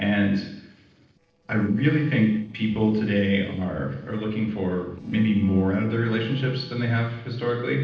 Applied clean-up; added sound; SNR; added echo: neural separator model SepFormer DNS4.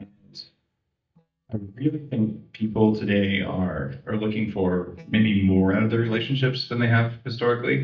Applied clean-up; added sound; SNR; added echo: neural mask model DeepFilterNet 3.